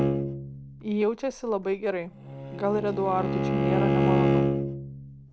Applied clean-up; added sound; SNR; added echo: none; Bowed string instrument; -3 dB; none.